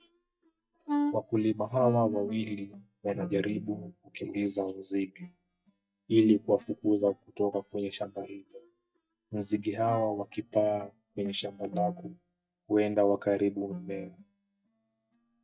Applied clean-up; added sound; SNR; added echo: neural mask model DeepFilterNet 3.